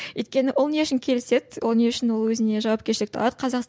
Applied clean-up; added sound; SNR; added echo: none; none; none; none.